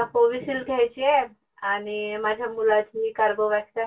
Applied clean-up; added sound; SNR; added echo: none; none; none; reverberation time 0.1 s.